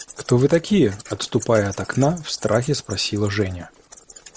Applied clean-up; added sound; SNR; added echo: none; Wild animals; 19 dB; none.